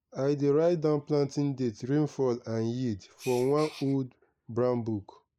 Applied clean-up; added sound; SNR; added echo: neural mask model Resemble Enhance denoiser.